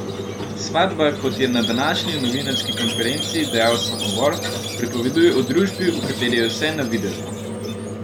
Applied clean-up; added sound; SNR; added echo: none; Squeak; 5 dB; none.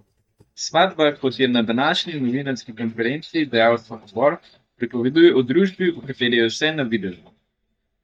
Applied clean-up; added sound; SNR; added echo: neural mask model DeepFilterNet 3.